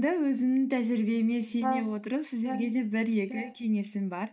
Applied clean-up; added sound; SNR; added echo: neural mask model DeepFilterNet 3.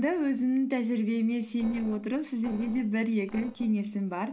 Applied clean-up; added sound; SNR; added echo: neural separator model SepFormer DNS4.